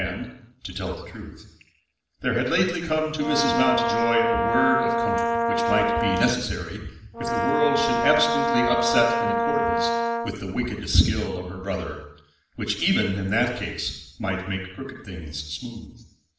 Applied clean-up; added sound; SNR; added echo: none; Brass instrument; -2 dB; reverberation time 0.8 s.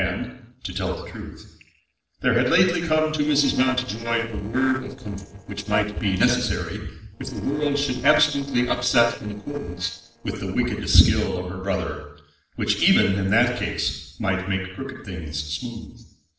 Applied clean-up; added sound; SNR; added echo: neural separator model SepFormer DNS4.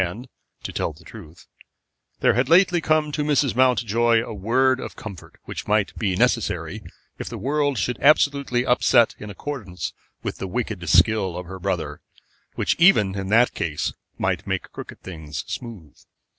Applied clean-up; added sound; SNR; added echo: none; none; none; none.